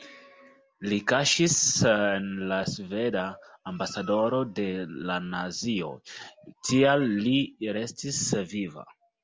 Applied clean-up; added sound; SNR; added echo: none; none; none; none.